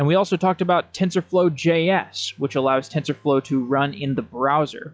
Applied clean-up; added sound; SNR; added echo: classical method log-MMSE.